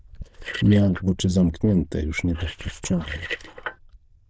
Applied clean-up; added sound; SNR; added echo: neural diffusion model UNIVERSE++.